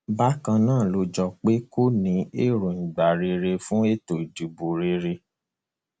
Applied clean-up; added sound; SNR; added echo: none; none; none; none.